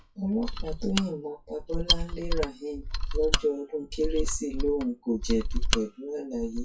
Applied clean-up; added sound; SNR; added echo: classical method WPE with log-MMSE.